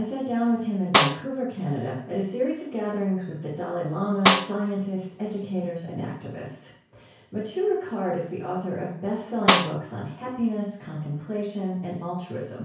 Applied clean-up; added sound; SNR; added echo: none; Snare drum; -5 dB; reverberation time 0.6 s.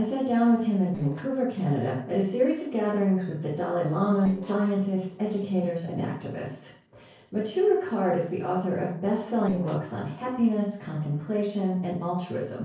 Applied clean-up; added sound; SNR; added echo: neural separator model SepFormer DNS4.